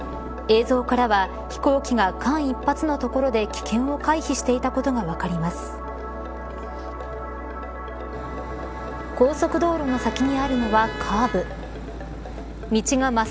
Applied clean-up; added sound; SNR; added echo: none; Motor vehicle (road); 12 dB; none.